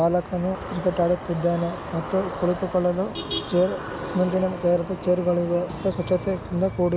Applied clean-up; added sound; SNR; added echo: none; none; none; none.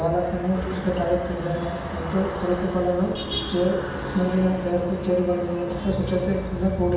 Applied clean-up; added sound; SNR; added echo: none; Plucked string instrument; 19 dB; reverberation time 0.8 s.